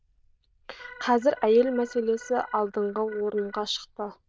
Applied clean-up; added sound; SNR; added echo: neural diffusion model UNIVERSE++.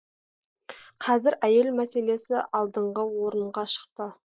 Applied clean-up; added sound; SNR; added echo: neural mask model Resemble Enhance denoiser.